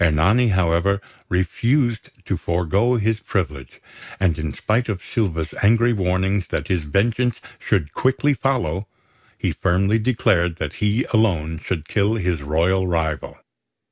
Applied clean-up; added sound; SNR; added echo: none; none; none; none.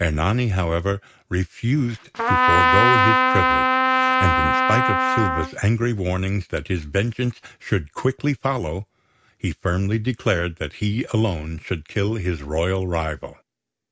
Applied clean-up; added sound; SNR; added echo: none; Trumpet; -5 dB; none.